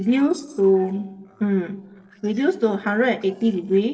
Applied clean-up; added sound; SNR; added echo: neural separator model SepFormer DNS4.